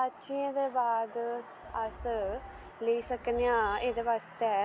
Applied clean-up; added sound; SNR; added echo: none; Wind; 16 dB; none.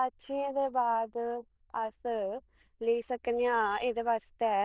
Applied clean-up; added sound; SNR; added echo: neural diffusion model UNIVERSE++.